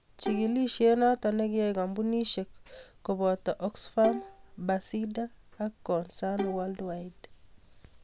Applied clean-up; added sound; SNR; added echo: none; Bowed string instrument; 12 dB; none.